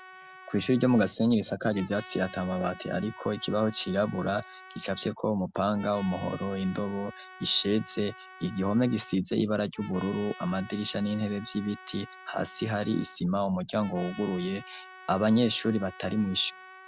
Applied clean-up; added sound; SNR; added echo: none; Trumpet; 19 dB; none.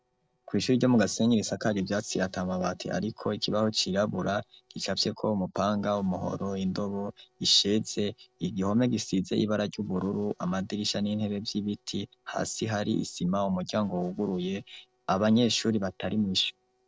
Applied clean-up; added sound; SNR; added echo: neural separator model SepFormer DNS4.